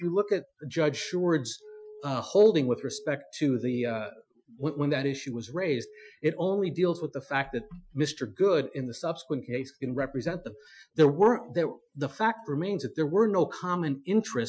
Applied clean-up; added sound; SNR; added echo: classical method Wiener filter.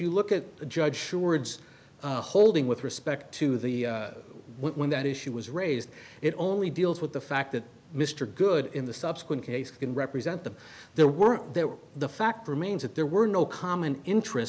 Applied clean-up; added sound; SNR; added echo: none; none; none; none.